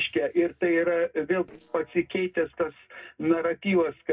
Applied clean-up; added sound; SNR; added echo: neural separator model SepFormer DNS4.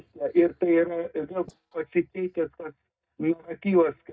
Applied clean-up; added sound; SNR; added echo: neural mask model DeepFilterNet 3.